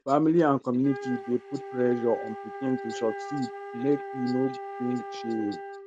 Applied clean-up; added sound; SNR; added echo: none; Wind instrument, woodwind instrument; 10 dB; none.